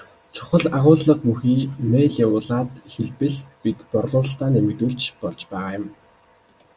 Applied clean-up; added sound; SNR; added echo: none; none; none; none.